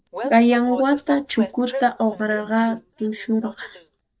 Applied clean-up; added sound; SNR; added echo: neural mask model DeepFilterNet 3.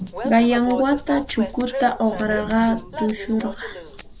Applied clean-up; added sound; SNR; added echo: none; Rattle (instrument) + Train; 10 dB; none.